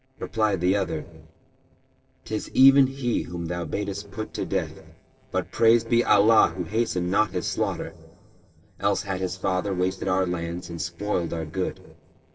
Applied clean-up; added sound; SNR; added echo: neural separator model SepFormer DNS4.